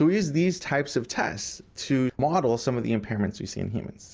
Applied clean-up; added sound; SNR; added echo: none; none; none; none.